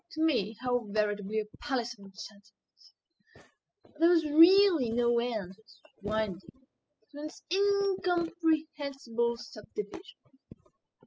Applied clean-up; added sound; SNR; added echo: classical method spectral subtraction.